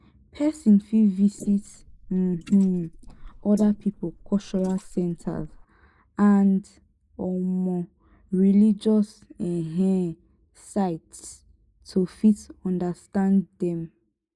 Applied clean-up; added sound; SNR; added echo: neural mask model Resemble Enhance denoiser.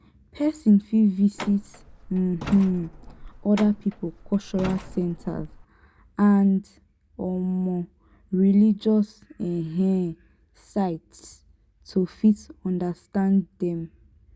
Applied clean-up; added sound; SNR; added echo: none; Truck; 14 dB; none.